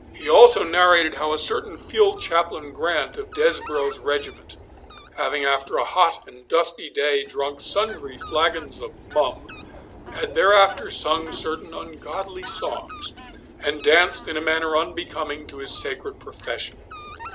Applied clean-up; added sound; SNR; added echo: none; Fowl; 19 dB; none.